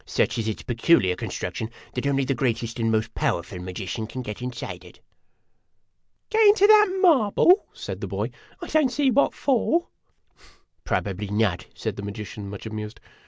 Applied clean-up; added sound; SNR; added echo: none; none; none; none.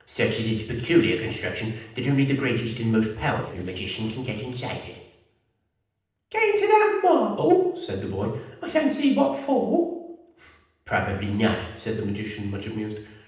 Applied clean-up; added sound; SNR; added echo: neural separator model SepFormer DNS4.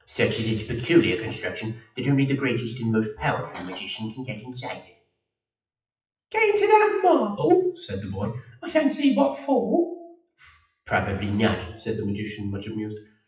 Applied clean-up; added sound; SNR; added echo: classical method WPE with log-MMSE.